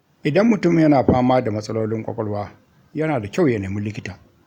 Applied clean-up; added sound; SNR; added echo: none; none; none; none.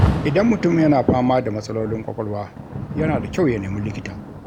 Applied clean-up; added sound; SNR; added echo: none; Rain; 6 dB; none.